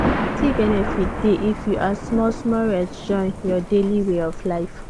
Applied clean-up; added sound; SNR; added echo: none; Thunder; 5 dB; none.